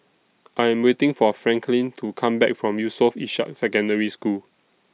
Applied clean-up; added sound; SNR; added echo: none; none; none; none.